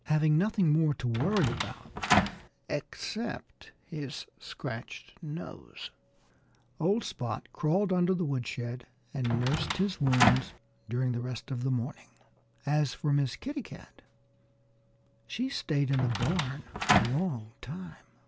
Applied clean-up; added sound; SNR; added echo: none; Door; -1 dB; none.